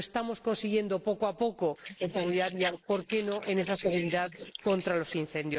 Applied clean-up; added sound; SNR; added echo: neural mask model Resemble Enhance denoiser.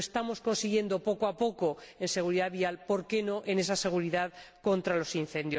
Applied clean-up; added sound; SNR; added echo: none; none; none; none.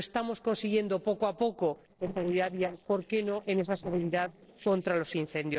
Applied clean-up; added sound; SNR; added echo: neural separator model SepFormer DNS4.